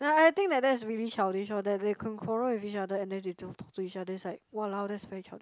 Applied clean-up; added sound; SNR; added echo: none; none; none; none.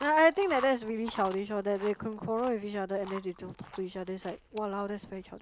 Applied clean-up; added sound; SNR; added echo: none; Chewing, mastication; 17 dB; none.